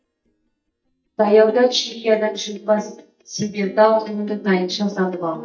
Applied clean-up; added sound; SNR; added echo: neural mask model DeepFilterNet 3.